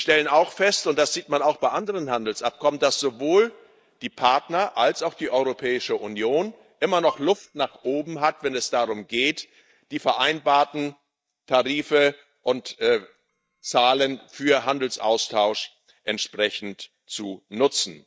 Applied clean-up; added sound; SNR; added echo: neural mask model DeepFilterNet 3.